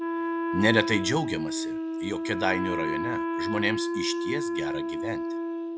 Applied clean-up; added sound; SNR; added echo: none; Wind instrument, woodwind instrument; -1 dB; none.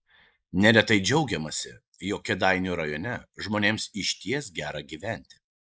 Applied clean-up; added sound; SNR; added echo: neural mask model Resemble Enhance denoiser.